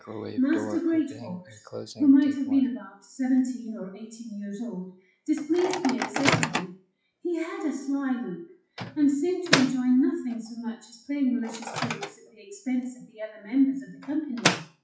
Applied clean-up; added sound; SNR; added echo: classical method WPE with log-MMSE.